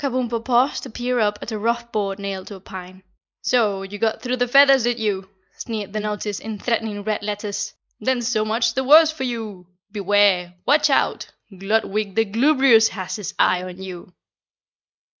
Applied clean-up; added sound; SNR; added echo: neural mask model Resemble Enhance denoiser.